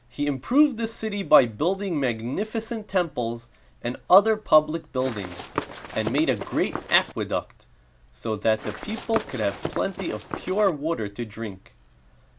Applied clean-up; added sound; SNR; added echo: none; Run; 9 dB; none.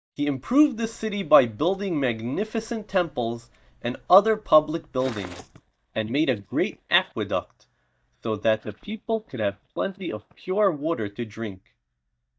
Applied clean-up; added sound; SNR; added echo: neural mask model DeepFilterNet 3.